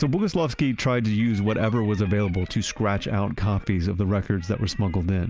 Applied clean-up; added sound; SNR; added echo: none; none; none; none.